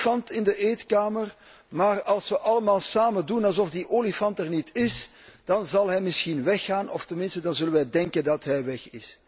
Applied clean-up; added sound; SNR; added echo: none; none; none; none.